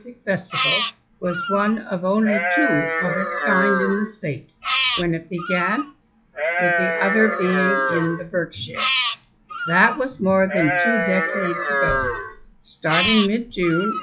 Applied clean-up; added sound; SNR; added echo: classical method log-MMSE.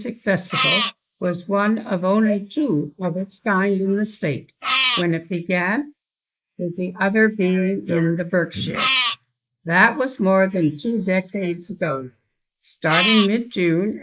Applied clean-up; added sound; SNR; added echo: neural mask model Resemble Enhance denoiser.